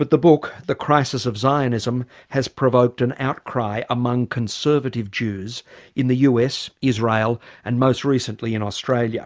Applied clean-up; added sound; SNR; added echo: none; none; none; none.